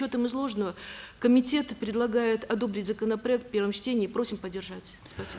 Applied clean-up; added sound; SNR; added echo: none; none; none; none.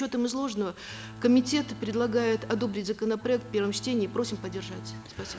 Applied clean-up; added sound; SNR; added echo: none; Bowed string instrument; 14 dB; none.